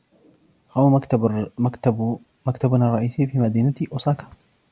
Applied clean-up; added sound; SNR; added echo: none; none; none; none.